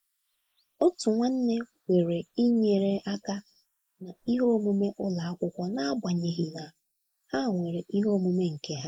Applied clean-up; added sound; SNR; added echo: neural mask model Resemble Enhance denoiser.